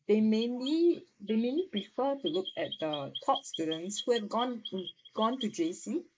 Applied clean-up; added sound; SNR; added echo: neural mask model Resemble Enhance denoiser.